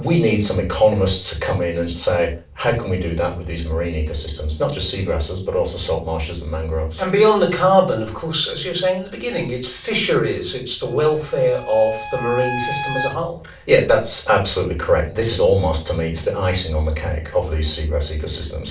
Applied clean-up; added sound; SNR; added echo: none; Bowed string instrument; 9 dB; reverberation time 0.3 s.